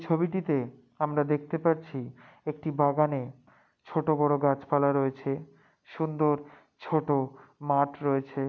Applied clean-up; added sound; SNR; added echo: none; none; none; none.